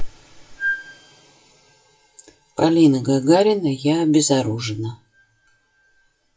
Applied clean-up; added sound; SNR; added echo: classical method WPE with log-MMSE.